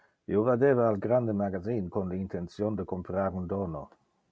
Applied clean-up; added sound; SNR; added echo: none; none; none; none.